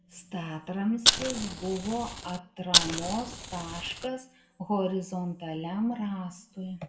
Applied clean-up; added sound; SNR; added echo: none; Fire; -4 dB; reverberation time 0.4 s.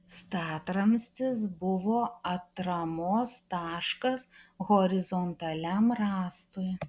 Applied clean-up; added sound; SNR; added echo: none; none; none; none.